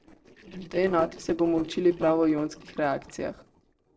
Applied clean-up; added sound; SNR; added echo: neural separator model SepFormer DNS4.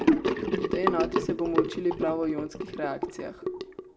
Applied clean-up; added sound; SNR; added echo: none; Sink (filling or washing) / Gurgling; -3 dB; reverberation time 1.4 s.